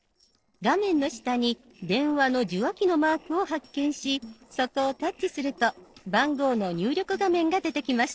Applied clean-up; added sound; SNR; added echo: neural separator model SepFormer DNS4.